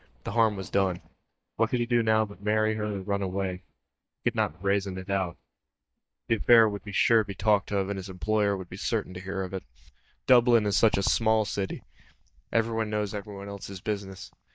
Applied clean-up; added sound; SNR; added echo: neural mask model DeepFilterNet 3.